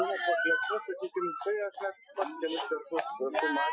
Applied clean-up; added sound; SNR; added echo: classical method Wiener filter.